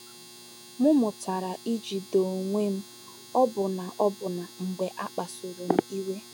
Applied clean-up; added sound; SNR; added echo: none; Domestic sounds, home sounds; 19 dB; none.